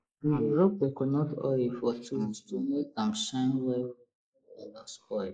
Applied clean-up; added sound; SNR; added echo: neural mask model Resemble Enhance denoiser.